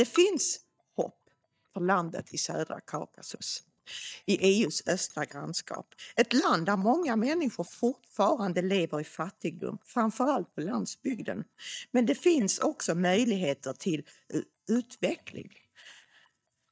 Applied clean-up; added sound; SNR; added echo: neural mask model DeepFilterNet 3.